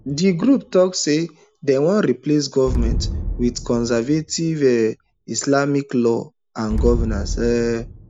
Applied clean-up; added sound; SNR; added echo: none; Explosion; 8 dB; none.